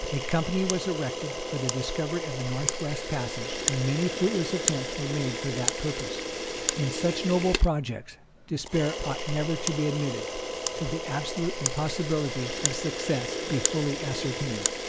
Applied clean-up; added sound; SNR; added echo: none; Camera; 2 dB; none.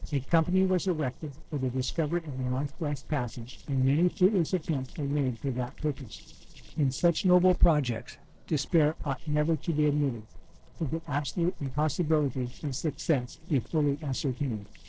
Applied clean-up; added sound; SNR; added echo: neural separator model SepFormer DNS4.